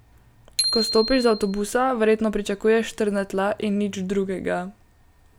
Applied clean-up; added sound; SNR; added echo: none; Bicycle bell; 8 dB; none.